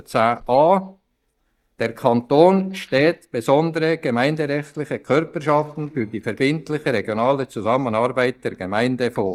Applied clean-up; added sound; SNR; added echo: neural mask model DeepFilterNet 3.